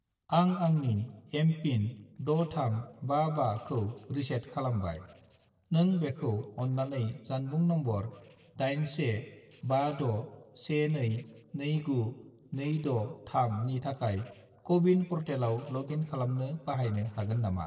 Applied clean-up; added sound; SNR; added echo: neural separator model SepFormer DNS4.